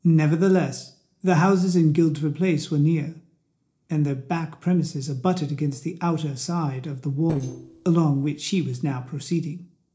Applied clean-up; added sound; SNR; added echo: neural separator model SepFormer DNS4.